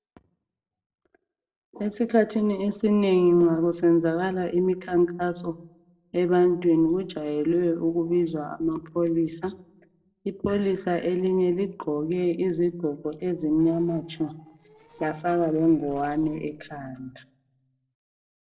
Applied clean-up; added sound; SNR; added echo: neural separator model SepFormer DNS4.